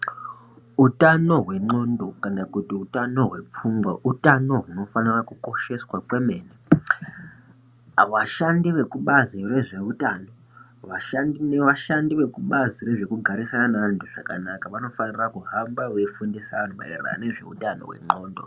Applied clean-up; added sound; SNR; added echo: none; none; none; none.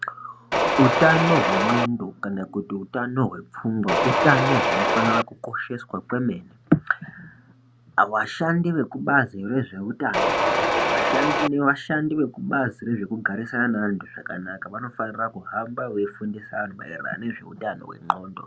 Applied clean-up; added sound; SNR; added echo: none; Mechanisms; -4 dB; none.